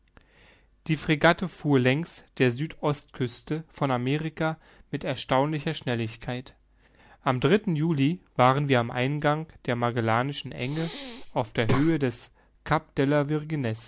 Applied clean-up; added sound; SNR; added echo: none; Breathing; 5 dB; none.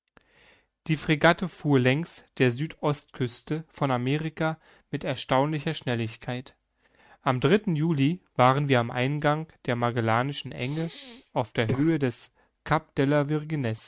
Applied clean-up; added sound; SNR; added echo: neural mask model RNNoise.